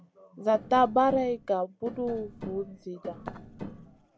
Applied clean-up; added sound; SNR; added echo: none; Tap; 14 dB; none.